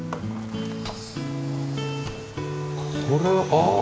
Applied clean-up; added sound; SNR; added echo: none; none; none; none.